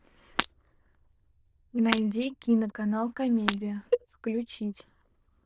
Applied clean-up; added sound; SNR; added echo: neural diffusion model UNIVERSE++.